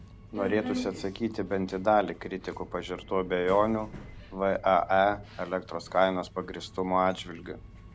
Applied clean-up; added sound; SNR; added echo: none; Subway, metro, underground; 14 dB; none.